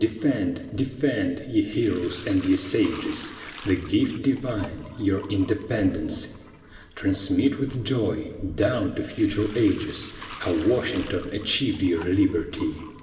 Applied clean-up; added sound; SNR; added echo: none; Sink (filling or washing) / Liquid; 20 dB; reverberation time 1.7 s.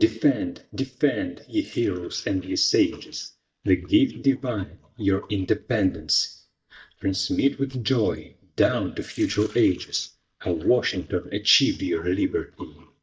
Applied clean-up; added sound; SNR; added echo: neural mask model DeepFilterNet 3.